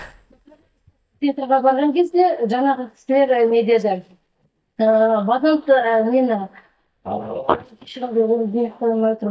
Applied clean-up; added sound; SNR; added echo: neural mask model DeepFilterNet 3.